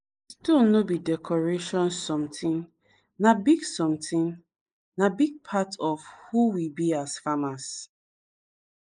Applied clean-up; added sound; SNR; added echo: neural mask model Resemble Enhance denoiser.